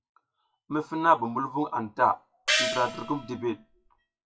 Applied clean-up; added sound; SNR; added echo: classical method WPE with log-MMSE.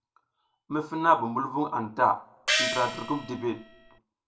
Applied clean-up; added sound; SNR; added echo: none; Gong; 2 dB; reverberation time 0.3 s.